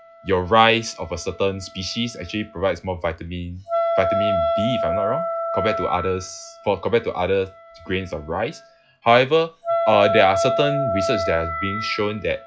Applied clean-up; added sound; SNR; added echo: classical method log-MMSE.